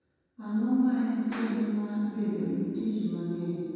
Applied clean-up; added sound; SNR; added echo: none; Clapping; 20 dB; reverberation time 2.1 s.